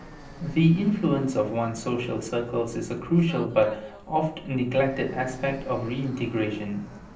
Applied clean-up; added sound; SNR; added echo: none; Fixed-wing aircraft, airplane; 18 dB; reverberation time 0.6 s.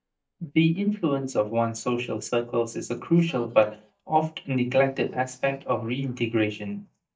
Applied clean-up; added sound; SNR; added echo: neural mask model DeepFilterNet 3.